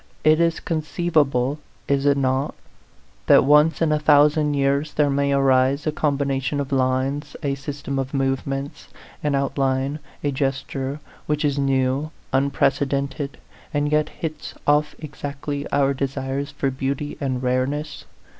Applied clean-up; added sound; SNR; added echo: none; none; none; none.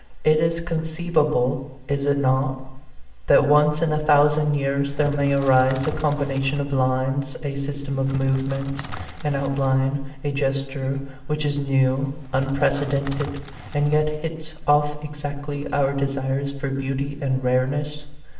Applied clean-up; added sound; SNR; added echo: none; Crackle; 16 dB; reverberation time 0.8 s.